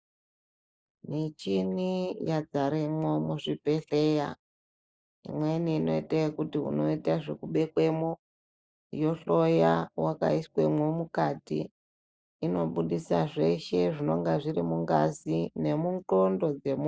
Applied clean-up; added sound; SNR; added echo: neural mask model Resemble Enhance denoiser.